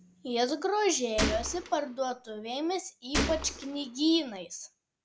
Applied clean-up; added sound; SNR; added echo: none; Gunshot, gunfire; 4 dB; none.